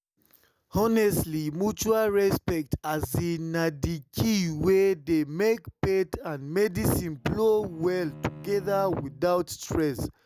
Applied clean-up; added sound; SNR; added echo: none; Bowed string instrument; 19 dB; none.